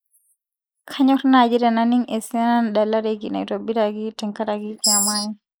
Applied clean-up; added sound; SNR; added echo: neural mask model Resemble Enhance denoiser.